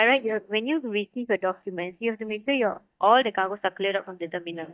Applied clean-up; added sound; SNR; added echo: neural mask model DeepFilterNet 3.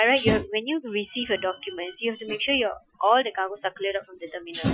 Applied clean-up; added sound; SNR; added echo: classical method Wiener filter.